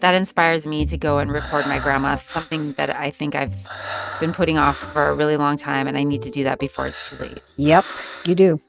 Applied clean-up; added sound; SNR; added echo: neural mask model RNNoise.